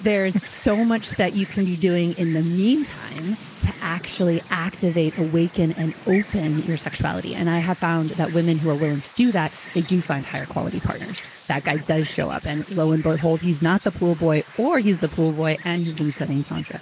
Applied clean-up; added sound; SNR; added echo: neural mask model Resemble Enhance denoiser.